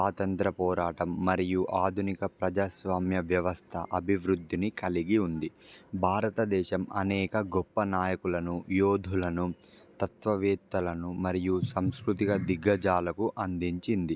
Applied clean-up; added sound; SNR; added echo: none; none; none; none.